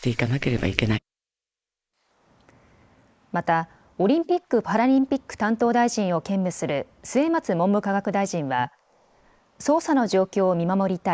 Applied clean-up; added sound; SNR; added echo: neural mask model Resemble Enhance denoiser.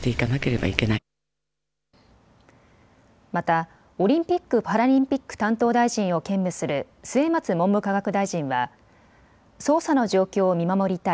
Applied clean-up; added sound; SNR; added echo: none; none; none; none.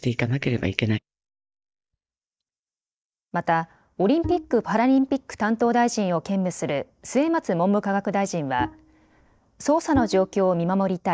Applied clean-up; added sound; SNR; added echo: neural mask model DeepFilterNet 3.